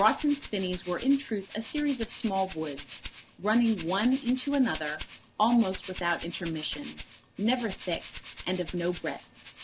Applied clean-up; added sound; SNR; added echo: none; Rattle (instrument); -4 dB; none.